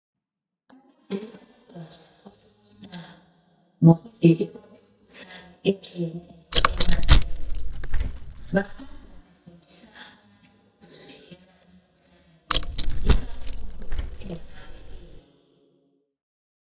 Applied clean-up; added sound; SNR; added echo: neural mask model DeepFilterNet 3.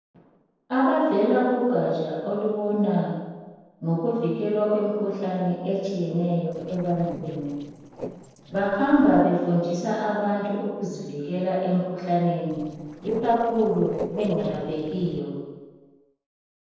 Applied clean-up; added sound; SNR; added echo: neural separator model SepFormer DNS4.